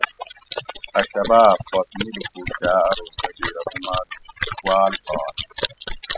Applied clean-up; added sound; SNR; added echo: classical method spectral subtraction.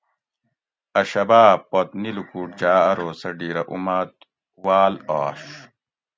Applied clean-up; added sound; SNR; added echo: none; none; none; none.